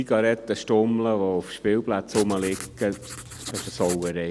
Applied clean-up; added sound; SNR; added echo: none; Writing; 10 dB; none.